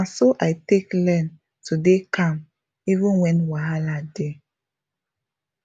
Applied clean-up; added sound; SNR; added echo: none; none; none; none.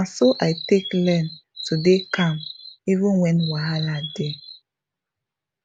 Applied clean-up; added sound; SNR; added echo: none; Chirp, tweet; 13 dB; none.